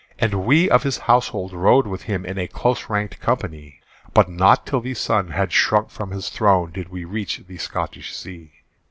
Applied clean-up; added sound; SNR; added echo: none; none; none; none.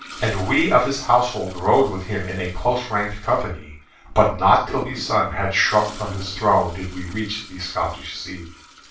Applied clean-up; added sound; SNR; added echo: none; Toilet flush; 20 dB; reverberation time 0.3 s.